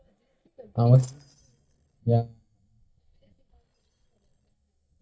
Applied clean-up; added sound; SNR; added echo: neural mask model DeepFilterNet 3.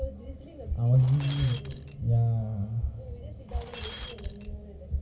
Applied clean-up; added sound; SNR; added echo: none; Shatter; 8 dB; reverberation time 2.9 s.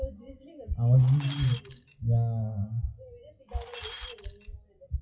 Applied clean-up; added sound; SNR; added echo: classical method WPE with log-MMSE.